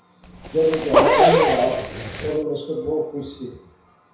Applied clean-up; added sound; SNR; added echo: none; Zipper (clothing); -3 dB; reverberation time 0.6 s.